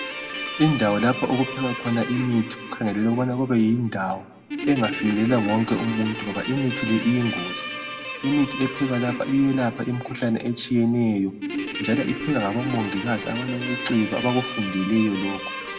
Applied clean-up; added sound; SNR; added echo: none; Guitar; 9 dB; reverberation time 0.9 s.